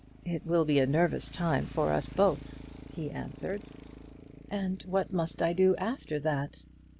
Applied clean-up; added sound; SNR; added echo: none; Motorcycle; 16 dB; none.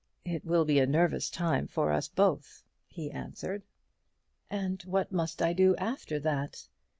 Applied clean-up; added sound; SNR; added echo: none; none; none; none.